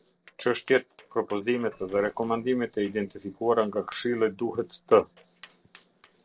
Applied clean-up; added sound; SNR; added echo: neural separator model SepFormer DNS4.